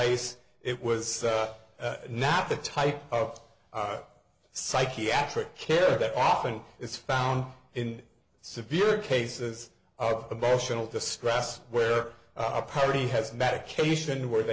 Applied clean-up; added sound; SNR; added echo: none; none; none; none.